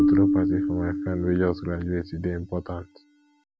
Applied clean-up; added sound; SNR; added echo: none; Marimba, xylophone; -1 dB; none.